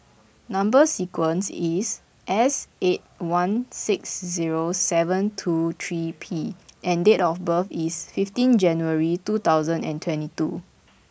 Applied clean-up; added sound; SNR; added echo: none; none; none; none.